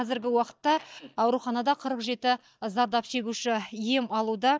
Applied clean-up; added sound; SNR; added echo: neural mask model DeepFilterNet 3.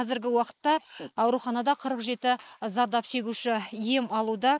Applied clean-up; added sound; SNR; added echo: neural mask model Resemble Enhance denoiser.